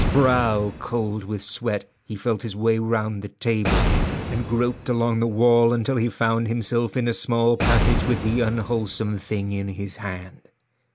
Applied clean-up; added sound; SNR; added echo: none; Boom; 5 dB; none.